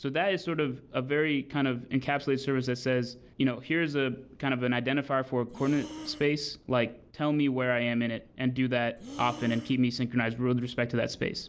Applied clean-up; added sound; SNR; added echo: none; Breathing; 15 dB; none.